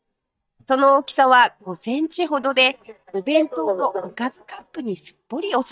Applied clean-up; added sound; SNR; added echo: neural mask model DeepFilterNet 3.